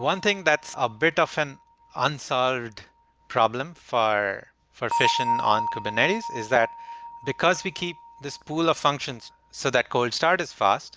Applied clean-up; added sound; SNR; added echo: none; Bell; 9 dB; none.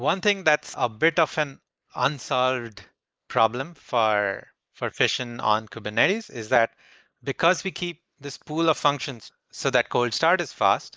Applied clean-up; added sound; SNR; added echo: neural mask model Resemble Enhance denoiser.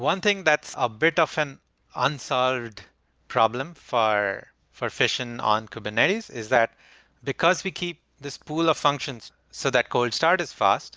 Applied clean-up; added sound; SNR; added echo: none; none; none; none.